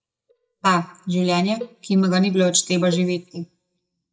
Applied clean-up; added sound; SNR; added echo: neural mask model DeepFilterNet 3.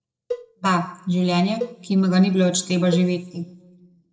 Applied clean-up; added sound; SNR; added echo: neural separator model SepFormer DNS4.